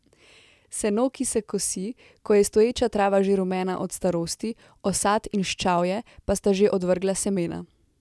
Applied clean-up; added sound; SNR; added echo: none; none; none; none.